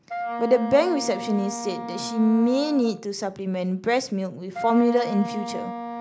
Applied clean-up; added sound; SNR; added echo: none; Wind instrument, woodwind instrument; 10 dB; none.